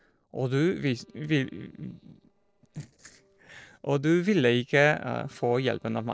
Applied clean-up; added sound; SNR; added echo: neural separator model SepFormer DNS4.